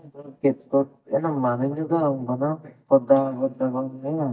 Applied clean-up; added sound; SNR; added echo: neural mask model DeepFilterNet 3.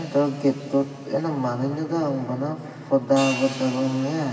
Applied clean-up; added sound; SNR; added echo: none; Hi-hat; 17 dB; reverberation time 2.4 s.